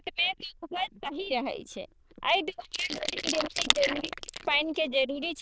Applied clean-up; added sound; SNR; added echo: neural diffusion model UNIVERSE++.